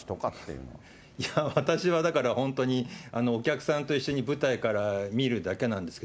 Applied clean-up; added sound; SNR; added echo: none; none; none; none.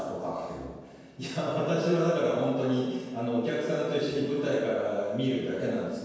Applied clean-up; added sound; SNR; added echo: none; none; none; reverberation time 1.2 s.